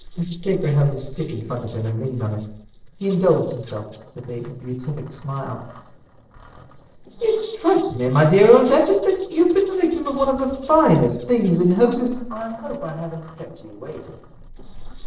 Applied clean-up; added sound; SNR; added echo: neural separator model SepFormer DNS4.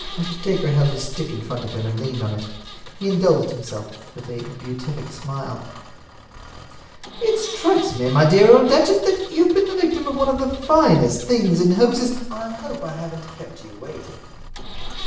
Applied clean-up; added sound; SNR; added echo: none; Engine; 19 dB; reverberation time 0.7 s.